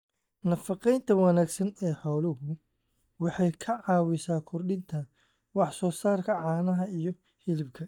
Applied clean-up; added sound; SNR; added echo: neural mask model DeepFilterNet 3.